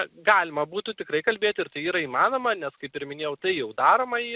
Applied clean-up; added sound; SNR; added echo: none; none; none; none.